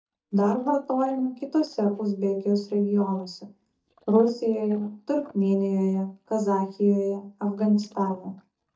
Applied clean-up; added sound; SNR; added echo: neural mask model DeepFilterNet 3.